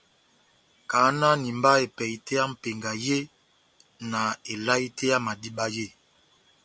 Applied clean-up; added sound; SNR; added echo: none; none; none; none.